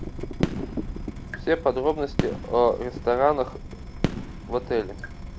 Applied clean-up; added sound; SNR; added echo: none; Drip / Water tap, faucet + Fireworks; 5 dB; none.